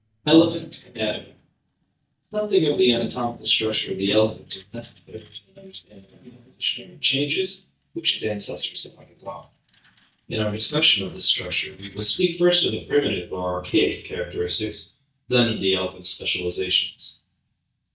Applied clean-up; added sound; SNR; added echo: neural mask model DeepFilterNet 3.